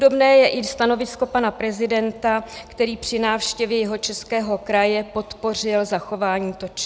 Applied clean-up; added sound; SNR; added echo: none; none; none; none.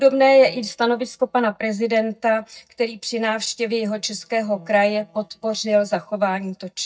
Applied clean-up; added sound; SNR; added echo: neural mask model DeepFilterNet 3.